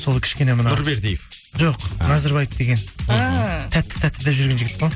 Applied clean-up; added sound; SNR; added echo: none; none; none; none.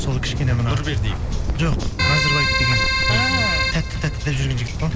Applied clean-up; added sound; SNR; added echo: none; Wind + Keyboard (musical); -2 dB; none.